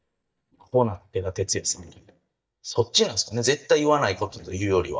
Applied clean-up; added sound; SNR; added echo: neural mask model DeepFilterNet 3.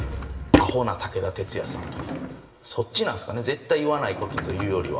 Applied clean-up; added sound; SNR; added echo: none; Drawer open or close / Wood; 3 dB; reverberation time 0.9 s.